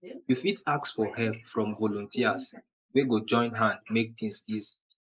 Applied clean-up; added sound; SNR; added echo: neural mask model Resemble Enhance denoiser.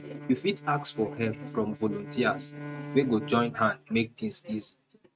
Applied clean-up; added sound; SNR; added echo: neural mask model RNNoise.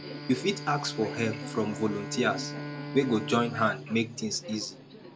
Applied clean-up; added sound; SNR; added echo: none; Bowed string instrument + Subway, metro, underground; 9 dB; none.